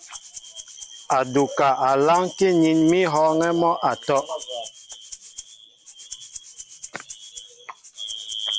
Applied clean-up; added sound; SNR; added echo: none; Rattle (instrument); 19 dB; none.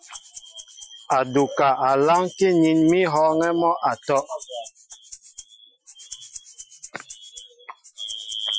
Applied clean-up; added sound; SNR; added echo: classical method Wiener filter.